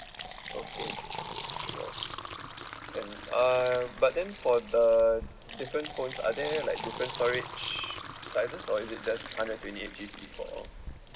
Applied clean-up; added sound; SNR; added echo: none; Fill (with liquid); 10 dB; none.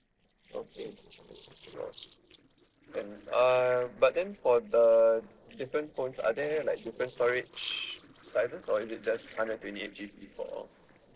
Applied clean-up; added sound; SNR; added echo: neural separator model SepFormer DNS4.